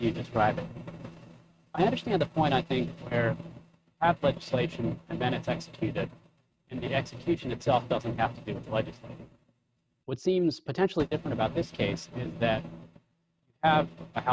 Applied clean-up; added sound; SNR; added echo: neural mask model RNNoise.